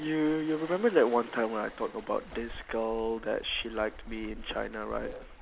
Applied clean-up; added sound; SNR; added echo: none; Waves, surf; 15 dB; none.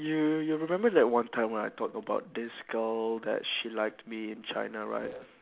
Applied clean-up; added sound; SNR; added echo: none; none; none; none.